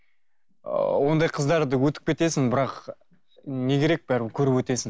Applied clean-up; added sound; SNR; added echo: none; none; none; none.